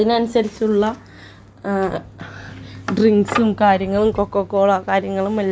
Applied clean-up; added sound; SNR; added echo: none; none; none; none.